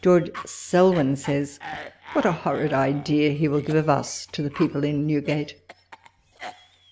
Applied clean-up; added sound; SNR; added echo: none; Cough; 18 dB; none.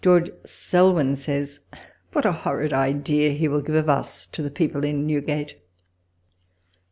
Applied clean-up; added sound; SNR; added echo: none; none; none; none.